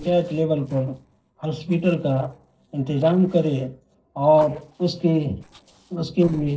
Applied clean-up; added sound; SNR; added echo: neural separator model SepFormer DNS4.